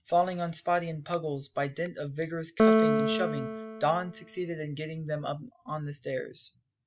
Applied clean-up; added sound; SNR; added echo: none; Piano; -3 dB; none.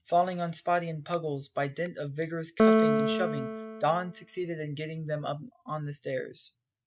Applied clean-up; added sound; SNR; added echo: neural mask model RNNoise.